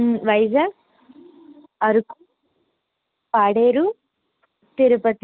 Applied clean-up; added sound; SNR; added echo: none; none; none; none.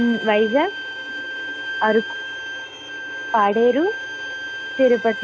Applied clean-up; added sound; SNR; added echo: none; Bowed string instrument; 8 dB; none.